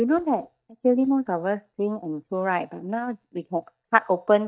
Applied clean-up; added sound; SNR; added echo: neural mask model DeepFilterNet 3.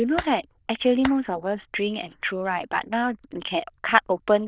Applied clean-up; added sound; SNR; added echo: neural diffusion model UNIVERSE++.